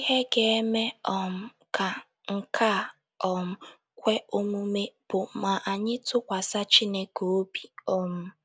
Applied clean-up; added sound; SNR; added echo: none; Camera; 18 dB; none.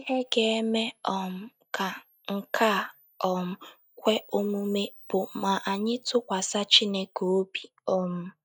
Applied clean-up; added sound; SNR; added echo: neural mask model DeepFilterNet 3.